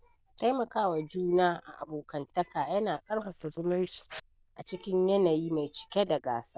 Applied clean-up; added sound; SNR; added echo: neural diffusion model UNIVERSE++.